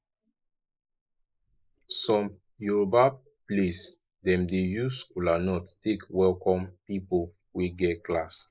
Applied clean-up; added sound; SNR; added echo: neural mask model Resemble Enhance denoiser.